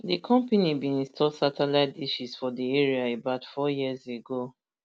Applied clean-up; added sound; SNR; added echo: none; none; none; none.